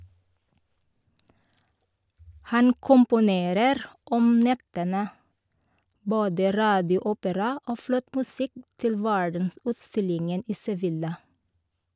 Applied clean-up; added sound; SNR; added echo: none; none; none; none.